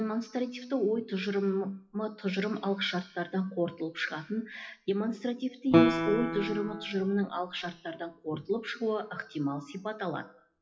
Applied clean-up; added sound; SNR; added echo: classical method WPE with log-MMSE.